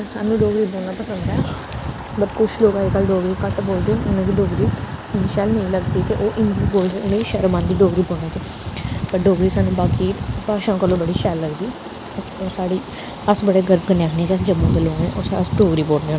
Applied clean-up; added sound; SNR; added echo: none; none; none; none.